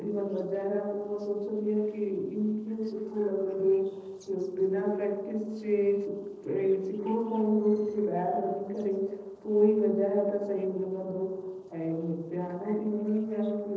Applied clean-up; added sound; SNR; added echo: neural separator model SepFormer DNS4.